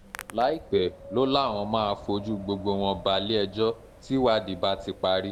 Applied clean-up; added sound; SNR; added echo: none; Wind + Hands; 17 dB; none.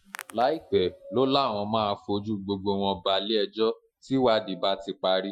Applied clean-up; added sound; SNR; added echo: classical method Wiener filter.